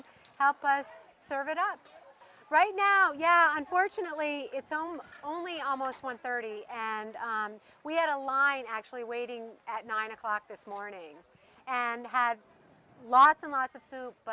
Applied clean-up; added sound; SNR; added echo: none; none; none; none.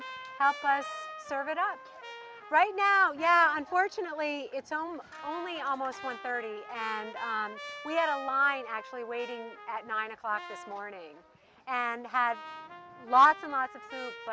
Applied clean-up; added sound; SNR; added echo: none; Trumpet; 15 dB; none.